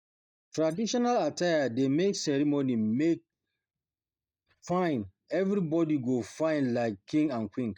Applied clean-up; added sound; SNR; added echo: neural mask model DeepFilterNet 3.